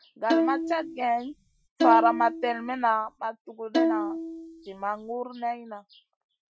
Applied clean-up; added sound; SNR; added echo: classical method Wiener filter.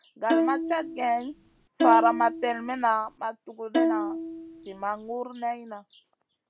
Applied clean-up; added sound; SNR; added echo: none; Bowed string instrument; 1 dB; none.